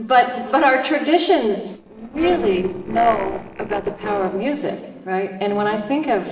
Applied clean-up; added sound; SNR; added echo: neural separator model SepFormer DNS4.